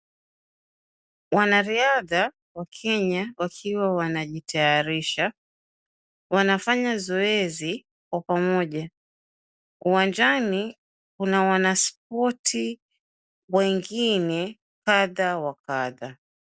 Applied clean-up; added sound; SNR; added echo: none; none; none; none.